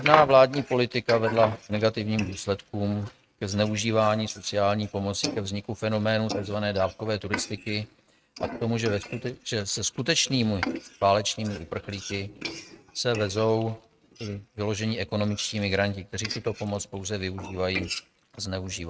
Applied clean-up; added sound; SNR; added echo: neural mask model RNNoise.